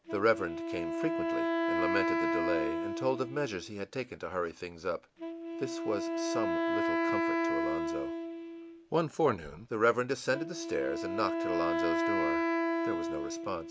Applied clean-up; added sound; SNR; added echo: none; Wind instrument, woodwind instrument; -1 dB; none.